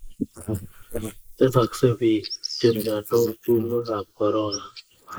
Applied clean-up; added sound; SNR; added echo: neural mask model Resemble Enhance denoiser.